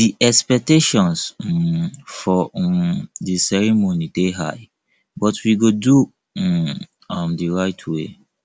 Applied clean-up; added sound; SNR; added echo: none; none; none; none.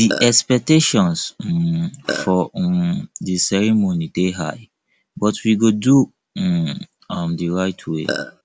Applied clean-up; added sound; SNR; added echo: none; Burping, eructation; 6 dB; none.